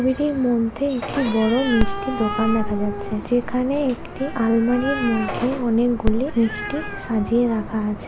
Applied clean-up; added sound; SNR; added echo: none; Telephone + Animal; 6 dB; none.